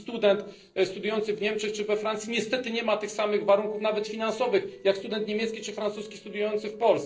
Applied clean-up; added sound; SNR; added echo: neural separator model SepFormer DNS4.